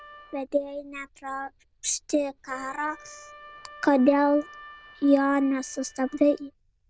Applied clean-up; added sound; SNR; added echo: neural diffusion model UNIVERSE++.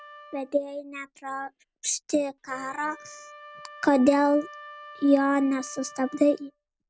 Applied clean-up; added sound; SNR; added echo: none; Wind instrument, woodwind instrument; 20 dB; none.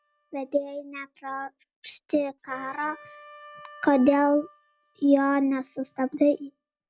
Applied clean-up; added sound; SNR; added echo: classical method log-MMSE.